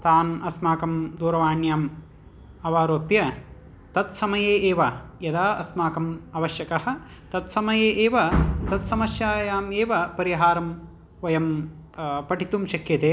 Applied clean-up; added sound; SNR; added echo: none; none; none; none.